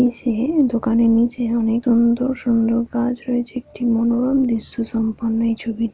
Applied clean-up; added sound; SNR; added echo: none; none; none; none.